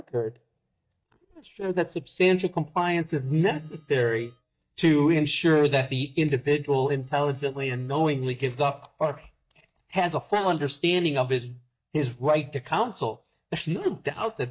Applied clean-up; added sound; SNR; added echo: neural mask model DeepFilterNet 3.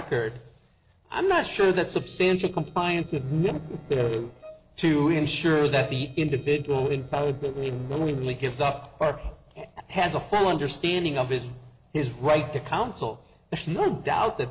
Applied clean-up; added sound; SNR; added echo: neural separator model SepFormer DNS4.